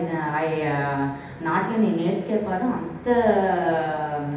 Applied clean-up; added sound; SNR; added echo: none; none; none; reverberation time 0.8 s.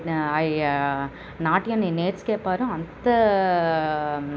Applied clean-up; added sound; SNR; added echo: none; none; none; none.